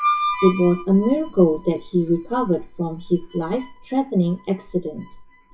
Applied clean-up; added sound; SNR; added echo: classical method WPE with log-MMSE.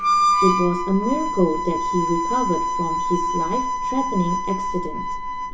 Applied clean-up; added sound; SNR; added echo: none; Harmonica; -2 dB; reverberation time 0.1 s.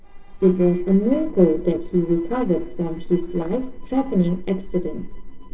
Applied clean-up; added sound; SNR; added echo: neural separator model SepFormer DNS4.